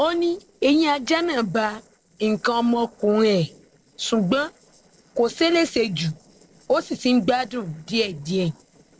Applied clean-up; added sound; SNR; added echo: neural separator model SepFormer DNS4.